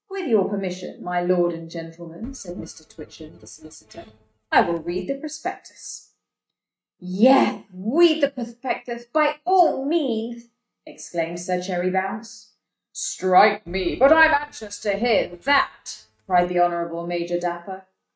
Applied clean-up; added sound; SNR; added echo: neural mask model RNNoise.